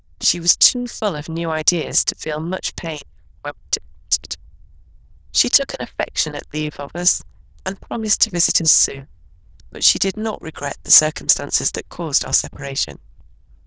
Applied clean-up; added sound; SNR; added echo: neural diffusion model UNIVERSE++.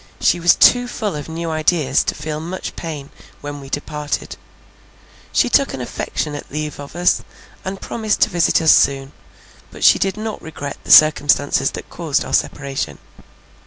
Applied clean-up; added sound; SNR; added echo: none; none; none; none.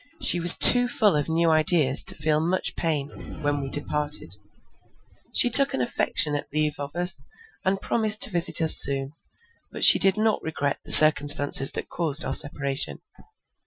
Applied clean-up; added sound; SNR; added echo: classical method Wiener filter.